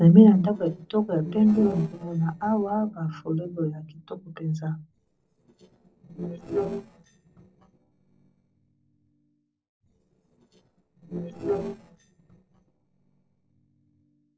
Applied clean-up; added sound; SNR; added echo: neural separator model SepFormer DNS4.